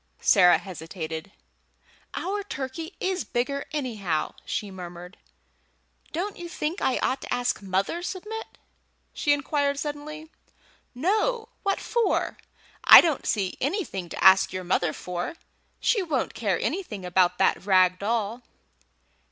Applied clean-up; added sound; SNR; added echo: none; none; none; none.